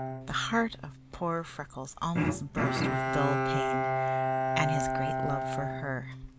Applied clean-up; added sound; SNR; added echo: none; Bowed string instrument; -3 dB; none.